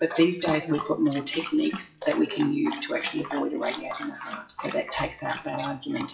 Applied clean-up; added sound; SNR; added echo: classical method WPE with log-MMSE.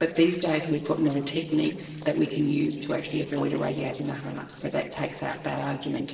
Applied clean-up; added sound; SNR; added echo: neural separator model SepFormer DNS4.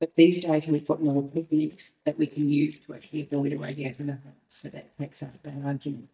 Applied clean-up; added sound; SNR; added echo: neural mask model DeepFilterNet 3.